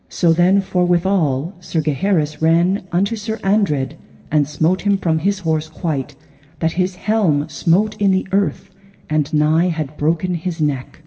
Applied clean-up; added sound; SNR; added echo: none; none; none; reverberation time 2.0 s.